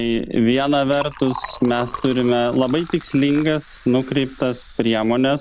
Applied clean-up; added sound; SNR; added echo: none; Liquid; 18 dB; none.